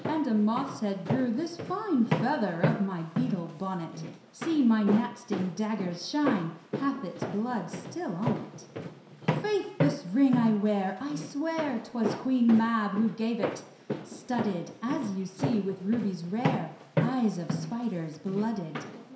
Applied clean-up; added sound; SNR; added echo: none; Walk, footsteps; 6 dB; reverberation time 0.7 s.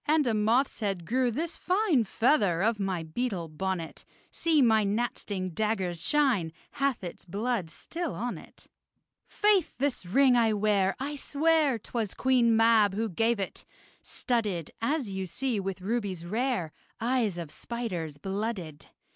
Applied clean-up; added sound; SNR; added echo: none; none; none; none.